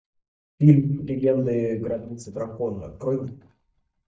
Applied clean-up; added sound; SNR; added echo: neural mask model DeepFilterNet 3.